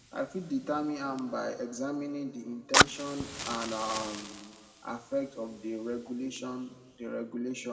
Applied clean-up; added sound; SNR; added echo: none; Fire; 0 dB; reverberation time 1.6 s.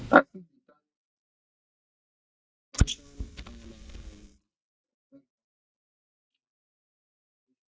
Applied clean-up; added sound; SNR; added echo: neural mask model DeepFilterNet 3.